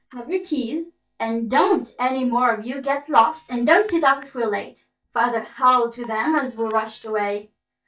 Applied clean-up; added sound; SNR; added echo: neural mask model DeepFilterNet 3.